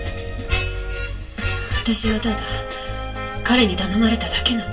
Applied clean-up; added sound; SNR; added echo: none; Bass guitar; 17 dB; reverberation time 0.1 s.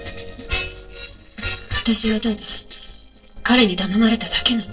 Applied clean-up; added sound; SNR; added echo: neural separator model SepFormer DNS4.